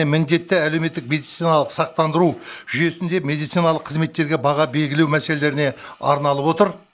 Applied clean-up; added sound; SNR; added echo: neural mask model Resemble Enhance denoiser.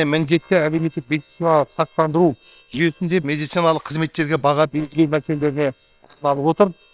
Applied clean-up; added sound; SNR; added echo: neural separator model SepFormer WHAM!.